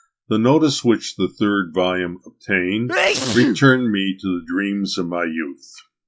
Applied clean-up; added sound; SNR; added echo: classical method log-MMSE.